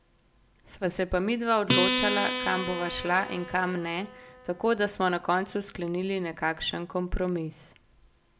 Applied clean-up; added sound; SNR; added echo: none; Acoustic guitar; 4 dB; none.